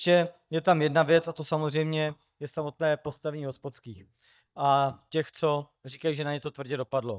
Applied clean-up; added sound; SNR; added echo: neural mask model DeepFilterNet 3.